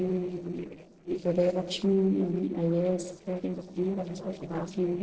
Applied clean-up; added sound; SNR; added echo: neural separator model SepFormer DNS4.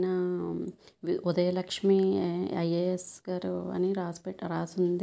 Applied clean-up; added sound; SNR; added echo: none; none; none; none.